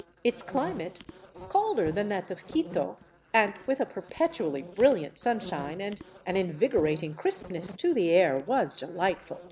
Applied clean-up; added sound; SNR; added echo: none; Insect; 17 dB; none.